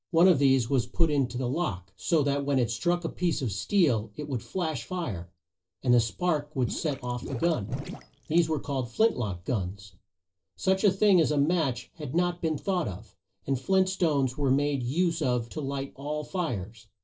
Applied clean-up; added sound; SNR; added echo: neural separator model SepFormer DNS4.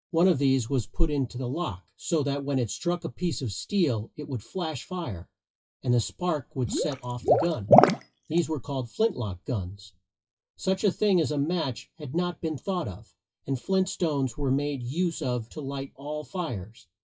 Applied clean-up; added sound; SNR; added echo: classical method WPE with log-MMSE.